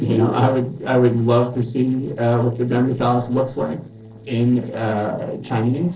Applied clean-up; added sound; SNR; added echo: neural separator model SepFormer DNS4.